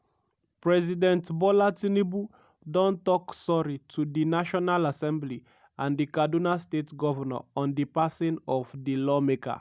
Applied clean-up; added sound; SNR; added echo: none; none; none; none.